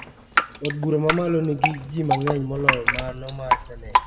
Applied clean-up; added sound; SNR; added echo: none; Drip; -1 dB; reverberation time 1.4 s.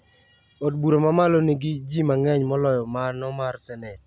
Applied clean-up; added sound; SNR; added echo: none; none; none; none.